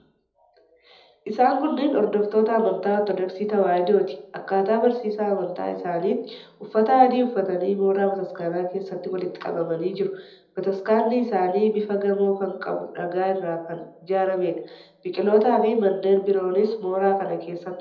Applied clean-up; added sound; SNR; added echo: none; none; none; reverberation time 0.8 s.